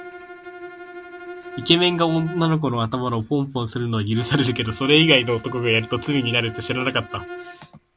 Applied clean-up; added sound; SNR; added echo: none; Bowed string instrument; 16 dB; none.